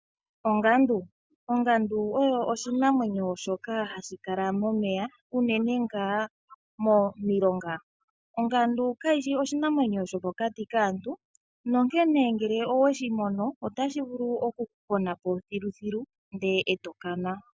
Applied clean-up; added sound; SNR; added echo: none; none; none; none.